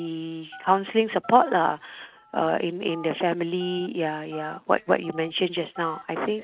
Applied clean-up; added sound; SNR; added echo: neural mask model RNNoise.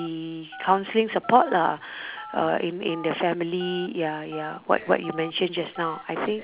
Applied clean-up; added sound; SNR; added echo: none; Telephone; 18 dB; none.